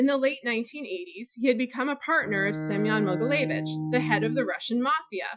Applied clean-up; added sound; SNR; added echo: classical method Wiener filter.